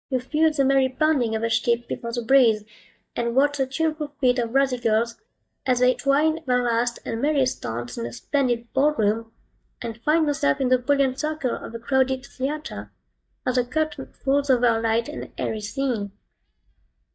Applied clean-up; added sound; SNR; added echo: neural mask model DeepFilterNet 3.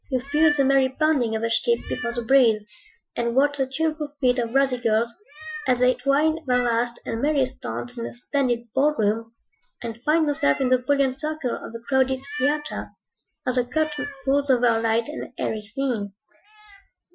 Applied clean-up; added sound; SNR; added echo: classical method Wiener filter.